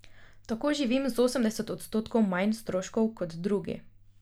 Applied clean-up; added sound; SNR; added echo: none; none; none; none.